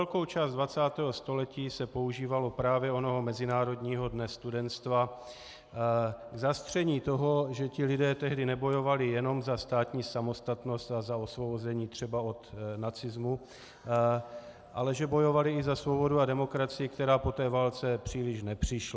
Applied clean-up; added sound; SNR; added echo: none; none; none; none.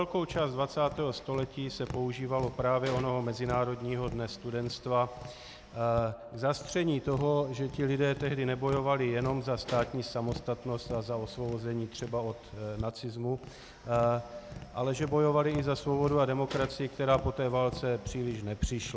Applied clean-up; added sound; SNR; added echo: none; Tap; 14 dB; none.